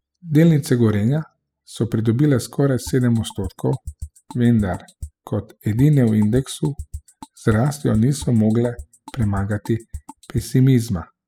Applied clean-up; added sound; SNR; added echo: classical method spectral subtraction.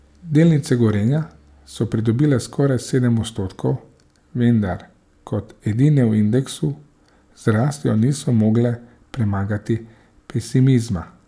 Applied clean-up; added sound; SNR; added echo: none; none; none; none.